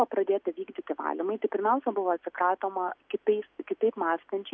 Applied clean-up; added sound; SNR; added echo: none; none; none; none.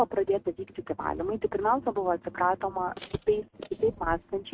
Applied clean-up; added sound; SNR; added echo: neural mask model RNNoise.